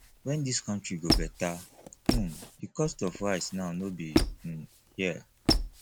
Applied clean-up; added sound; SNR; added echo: none; Squeak; -1 dB; none.